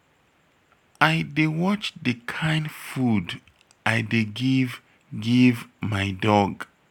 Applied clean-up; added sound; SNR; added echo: none; none; none; none.